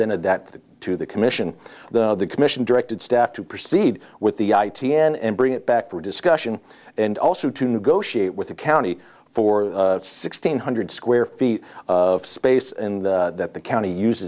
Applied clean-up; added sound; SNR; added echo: none; none; none; none.